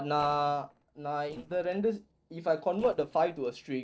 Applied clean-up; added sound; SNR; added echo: neural separator model SepFormer DNS4.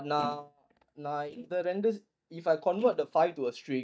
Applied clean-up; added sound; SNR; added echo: neural mask model DeepFilterNet 3.